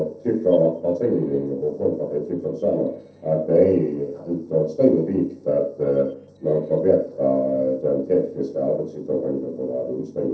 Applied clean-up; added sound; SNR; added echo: neural separator model SepFormer DNS4.